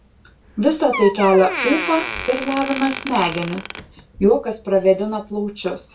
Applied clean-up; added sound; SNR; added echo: none; Door; 11 dB; reverberation time 0.2 s.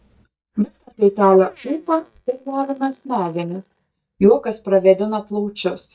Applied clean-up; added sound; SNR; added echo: neural mask model DeepFilterNet 3.